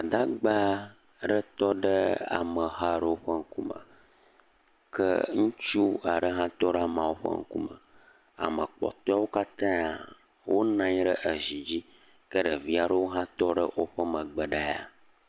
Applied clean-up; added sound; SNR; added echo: none; none; none; none.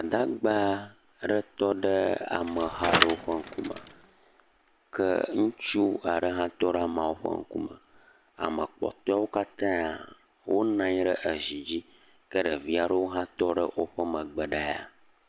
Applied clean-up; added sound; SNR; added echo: none; Bicycle; 3 dB; none.